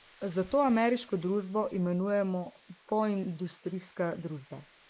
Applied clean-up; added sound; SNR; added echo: neural mask model Resemble Enhance denoiser.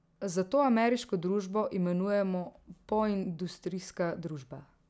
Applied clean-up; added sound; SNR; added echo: none; none; none; none.